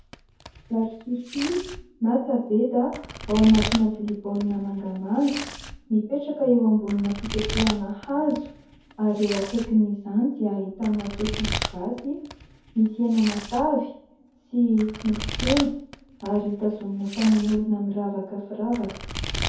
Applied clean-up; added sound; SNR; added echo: none; Domestic sounds, home sounds; 10 dB; reverberation time 0.6 s.